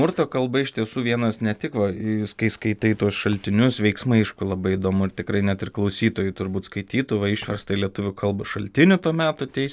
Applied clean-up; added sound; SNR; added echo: none; none; none; none.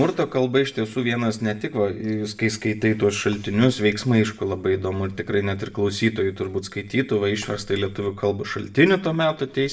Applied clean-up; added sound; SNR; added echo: none; none; none; reverberation time 0.4 s.